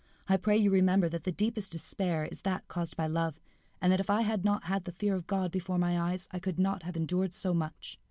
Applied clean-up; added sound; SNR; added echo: none; none; none; none.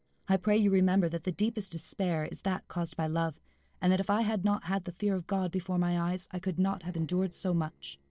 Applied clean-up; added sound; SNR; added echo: neural separator model SepFormer DNS4.